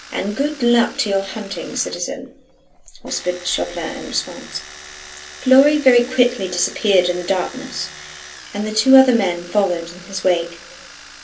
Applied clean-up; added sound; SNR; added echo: none; Domestic sounds, home sounds; 18 dB; reverberation time 0.3 s.